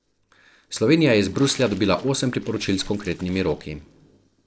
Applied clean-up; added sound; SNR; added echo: neural separator model SepFormer DNS4.